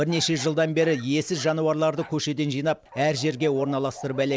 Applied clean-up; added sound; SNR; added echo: none; none; none; none.